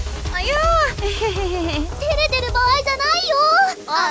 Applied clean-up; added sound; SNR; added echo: none; none; none; none.